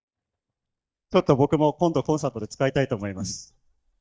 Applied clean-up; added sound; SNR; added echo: neural mask model DeepFilterNet 3.